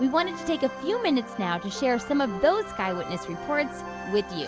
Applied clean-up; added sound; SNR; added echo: none; Wind instrument, woodwind instrument; 17 dB; none.